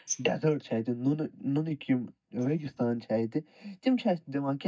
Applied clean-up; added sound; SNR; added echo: neural mask model DeepFilterNet 3.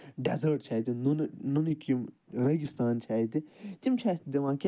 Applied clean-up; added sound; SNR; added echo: none; none; none; none.